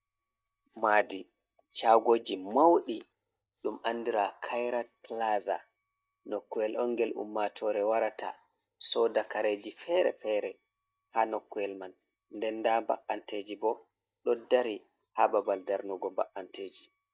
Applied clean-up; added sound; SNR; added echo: neural mask model DeepFilterNet 3.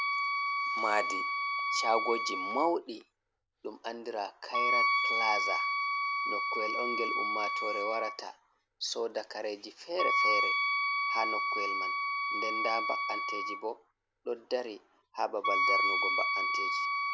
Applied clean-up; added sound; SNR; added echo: none; Wind instrument, woodwind instrument; -5 dB; none.